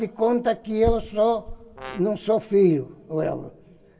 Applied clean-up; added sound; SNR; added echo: none; Brass instrument; 18 dB; reverberation time 0.4 s.